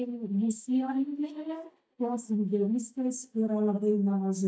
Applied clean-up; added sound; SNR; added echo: neural mask model DeepFilterNet 3.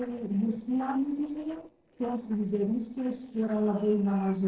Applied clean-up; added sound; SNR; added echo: neural separator model SepFormer DNS4.